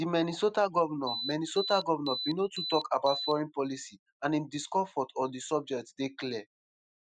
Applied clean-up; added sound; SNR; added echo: classical method spectral subtraction.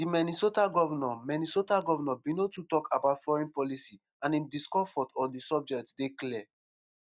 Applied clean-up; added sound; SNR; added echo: neural mask model DeepFilterNet 3.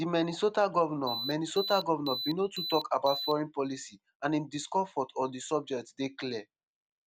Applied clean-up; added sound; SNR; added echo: none; Alarm; 7 dB; none.